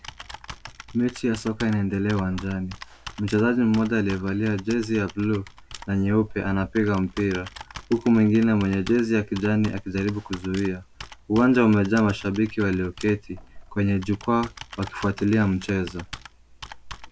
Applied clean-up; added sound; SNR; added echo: none; Computer keyboard; 17 dB; none.